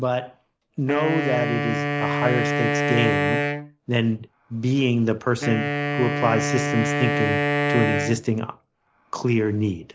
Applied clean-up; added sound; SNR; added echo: none; Wind instrument, woodwind instrument; 1 dB; none.